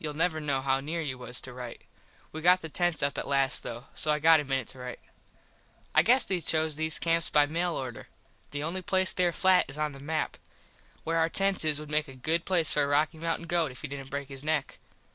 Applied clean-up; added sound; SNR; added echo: none; none; none; none.